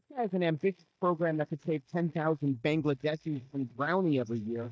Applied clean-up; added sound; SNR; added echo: neural mask model DeepFilterNet 3.